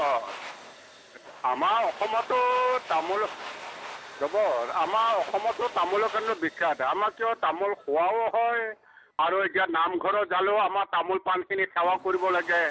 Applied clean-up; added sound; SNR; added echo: none; Domestic sounds, home sounds; 16 dB; none.